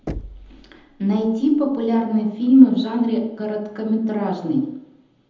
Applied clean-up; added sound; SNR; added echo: none; Knock; 17 dB; reverberation time 0.8 s.